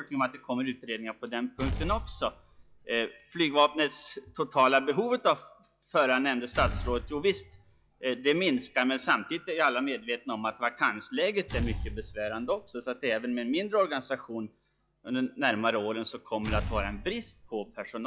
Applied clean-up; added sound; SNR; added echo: classical method log-MMSE.